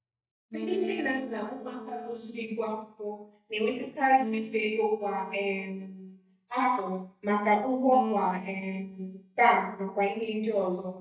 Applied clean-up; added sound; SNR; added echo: neural mask model DeepFilterNet 3.